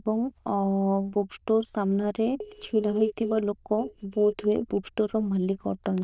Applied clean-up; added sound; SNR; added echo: neural diffusion model UNIVERSE++.